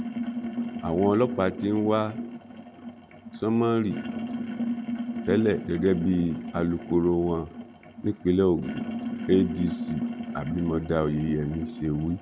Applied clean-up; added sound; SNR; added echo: none; Sink (filling or washing); 7 dB; none.